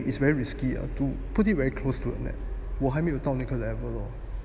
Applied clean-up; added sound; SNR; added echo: none; none; none; none.